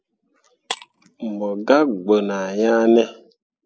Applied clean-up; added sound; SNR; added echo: neural mask model Resemble Enhance denoiser.